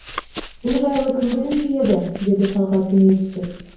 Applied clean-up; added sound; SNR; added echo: none; Run; 16 dB; reverberation time 0.9 s.